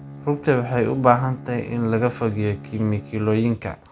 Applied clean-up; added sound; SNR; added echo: none; Bowed string instrument; 17 dB; none.